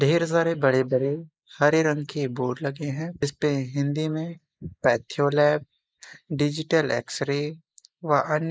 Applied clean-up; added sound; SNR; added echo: neural mask model Resemble Enhance denoiser.